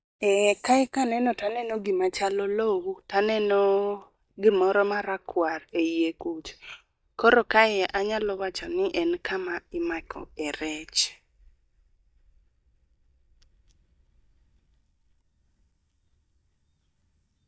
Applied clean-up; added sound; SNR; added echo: neural mask model DeepFilterNet 3.